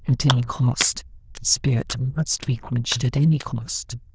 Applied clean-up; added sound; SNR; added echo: neural diffusion model UNIVERSE++.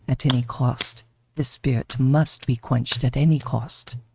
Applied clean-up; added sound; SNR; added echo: neural mask model RNNoise.